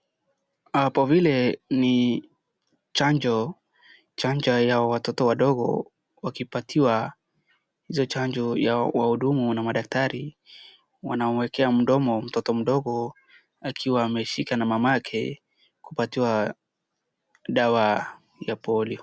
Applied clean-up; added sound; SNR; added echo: none; none; none; none.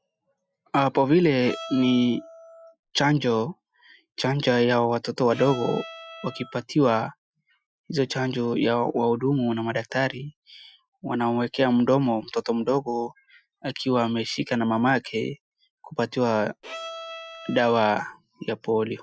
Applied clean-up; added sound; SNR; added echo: classical method Wiener filter.